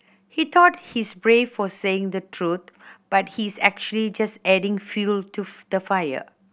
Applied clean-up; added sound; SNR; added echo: none; none; none; none.